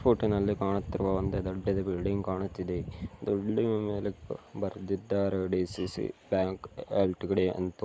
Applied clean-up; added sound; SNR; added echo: none; none; none; none.